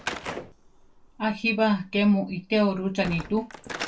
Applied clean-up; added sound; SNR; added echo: none; Slam / Wood; 13 dB; reverberation time 0.2 s.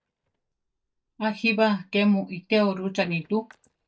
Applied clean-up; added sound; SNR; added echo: neural mask model DeepFilterNet 3.